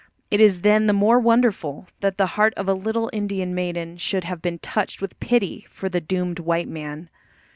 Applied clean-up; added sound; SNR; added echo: none; none; none; none.